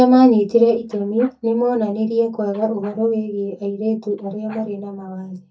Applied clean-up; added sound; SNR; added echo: neural mask model DeepFilterNet 3.